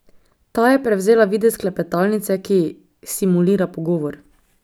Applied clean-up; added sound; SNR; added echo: none; none; none; none.